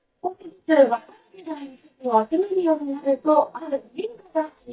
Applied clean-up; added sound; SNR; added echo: neural mask model DeepFilterNet 3.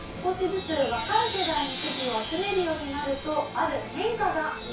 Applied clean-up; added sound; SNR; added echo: none; Wind chime; -3 dB; reverberation time 0.3 s.